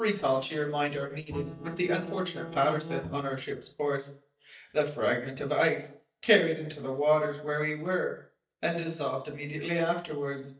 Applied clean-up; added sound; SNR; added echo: neural mask model DeepFilterNet 3.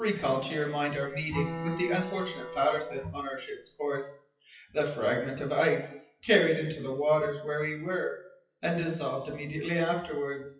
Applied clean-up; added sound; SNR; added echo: classical method WPE with log-MMSE.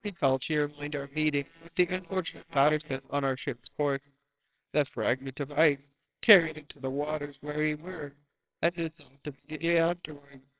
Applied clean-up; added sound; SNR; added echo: neural separator model SepFormer WHAMR!.